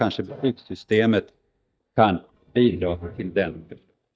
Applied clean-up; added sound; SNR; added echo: neural mask model DeepFilterNet 3.